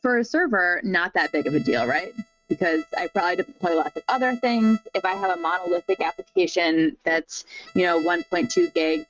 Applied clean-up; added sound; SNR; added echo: neural mask model RNNoise.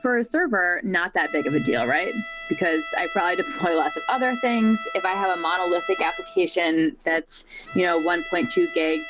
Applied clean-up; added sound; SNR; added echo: none; Bowed string instrument; 12 dB; none.